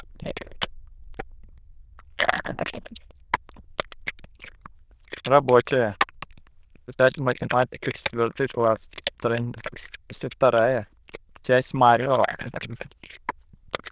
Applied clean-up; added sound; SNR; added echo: neural diffusion model UNIVERSE++.